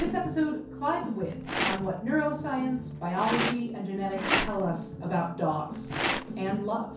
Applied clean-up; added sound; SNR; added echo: none; Rattle; 5 dB; reverberation time 0.6 s.